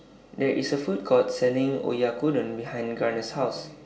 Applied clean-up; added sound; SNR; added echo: none; none; none; reverberation time 0.4 s.